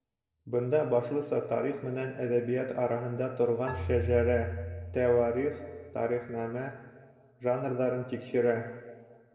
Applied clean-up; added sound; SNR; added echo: none; Marimba, xylophone; 8 dB; reverberation time 1.5 s.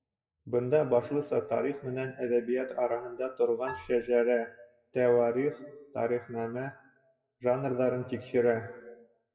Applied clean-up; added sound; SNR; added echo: classical method WPE with log-MMSE.